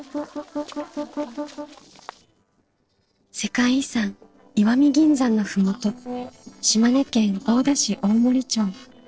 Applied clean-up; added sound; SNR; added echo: neural separator model SepFormer DNS4.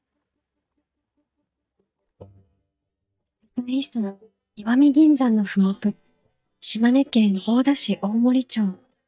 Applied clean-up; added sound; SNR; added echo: neural mask model DeepFilterNet 3.